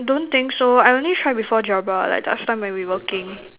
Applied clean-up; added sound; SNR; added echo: none; none; none; none.